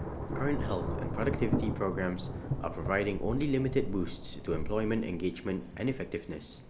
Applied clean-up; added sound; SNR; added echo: none; Thunder / Rain; 3 dB; none.